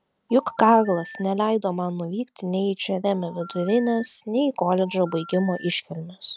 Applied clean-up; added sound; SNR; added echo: none; Telephone; 18 dB; none.